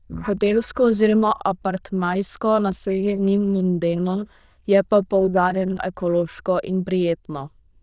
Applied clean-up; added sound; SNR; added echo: neural diffusion model UNIVERSE++.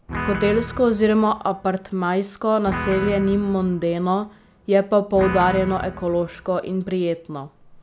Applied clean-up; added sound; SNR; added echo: none; Guitar; 11 dB; none.